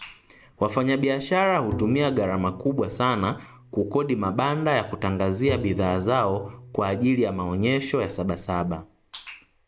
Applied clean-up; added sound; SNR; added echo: none; Bowed string instrument; 15 dB; none.